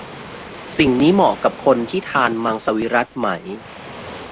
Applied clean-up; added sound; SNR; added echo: none; Waves, surf; 16 dB; none.